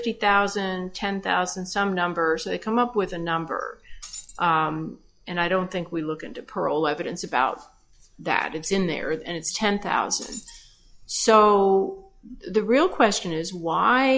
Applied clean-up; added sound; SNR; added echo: classical method log-MMSE.